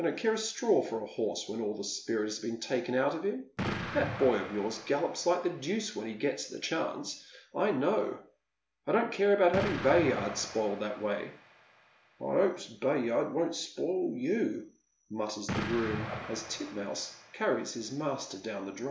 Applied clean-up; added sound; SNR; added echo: none; Explosion; 12 dB; none.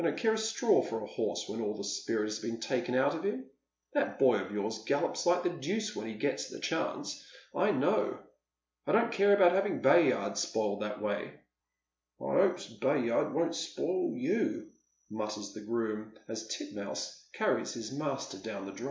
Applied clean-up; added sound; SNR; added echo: none; none; none; none.